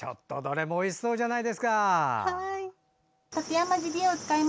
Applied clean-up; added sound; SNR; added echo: none; none; none; none.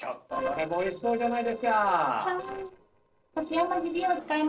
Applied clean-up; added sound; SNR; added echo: neural separator model SepFormer DNS4.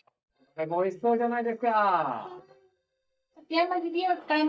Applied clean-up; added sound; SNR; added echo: neural mask model DeepFilterNet 3.